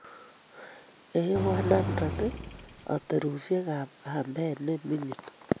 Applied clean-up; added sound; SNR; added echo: none; Engine; 3 dB; none.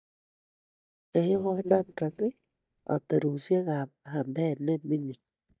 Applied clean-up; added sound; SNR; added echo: neural mask model DeepFilterNet 3.